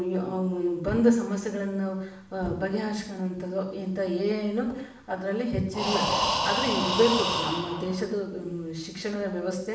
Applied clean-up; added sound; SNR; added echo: none; Breathing; 2 dB; reverberation time 0.6 s.